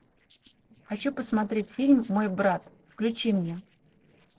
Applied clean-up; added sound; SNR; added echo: neural separator model SepFormer DNS4.